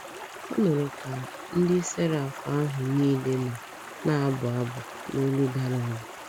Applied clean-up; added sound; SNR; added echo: none; Stream; 13 dB; none.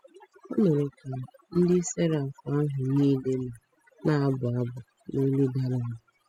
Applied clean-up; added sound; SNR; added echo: classical method spectral subtraction.